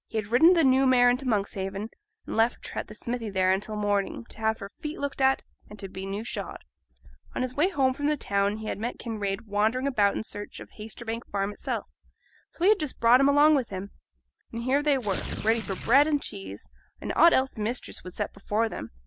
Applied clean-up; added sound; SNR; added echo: none; Tearing; 7 dB; none.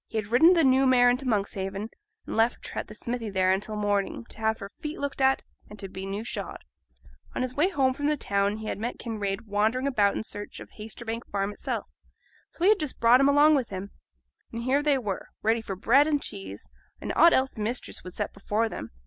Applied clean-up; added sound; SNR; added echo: none; none; none; none.